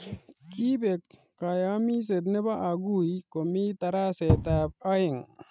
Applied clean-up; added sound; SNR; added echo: neural mask model RNNoise.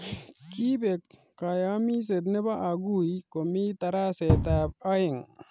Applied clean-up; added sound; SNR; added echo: none; Cupboard open or close; -4 dB; none.